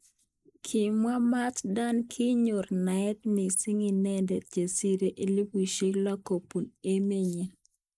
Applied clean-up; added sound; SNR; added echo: neural mask model Resemble Enhance denoiser.